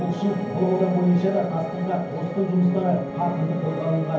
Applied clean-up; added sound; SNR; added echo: none; Piano; 9 dB; reverberation time 0.9 s.